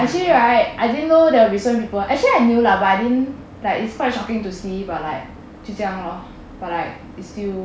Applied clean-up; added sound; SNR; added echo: none; none; none; none.